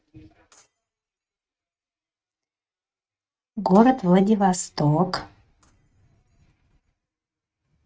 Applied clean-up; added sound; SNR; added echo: neural mask model RNNoise.